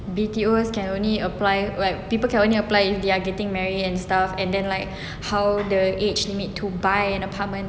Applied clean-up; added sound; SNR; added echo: none; none; none; none.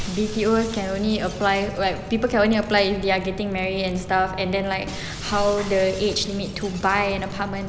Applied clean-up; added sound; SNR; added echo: none; Crackle + Shatter; 15 dB; none.